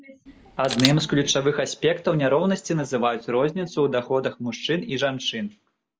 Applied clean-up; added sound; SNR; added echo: none; Camera; 8 dB; none.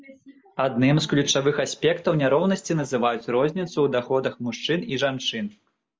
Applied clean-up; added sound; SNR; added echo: none; none; none; none.